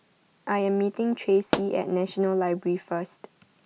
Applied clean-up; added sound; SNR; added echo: none; Explosion; 8 dB; none.